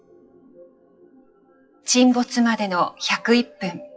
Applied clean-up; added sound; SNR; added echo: classical method WPE with log-MMSE.